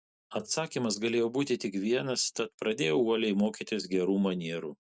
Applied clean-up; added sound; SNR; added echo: none; none; none; none.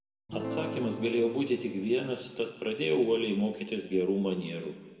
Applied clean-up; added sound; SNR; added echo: none; Acoustic guitar / Strum; 9 dB; reverberation time 1.5 s.